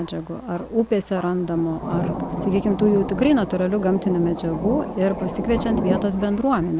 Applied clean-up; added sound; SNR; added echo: none; Thunder; 7 dB; none.